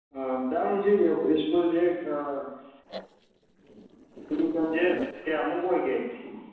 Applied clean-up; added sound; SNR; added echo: neural separator model SepFormer DNS4.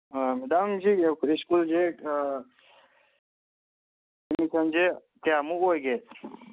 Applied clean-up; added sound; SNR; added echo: none; none; none; none.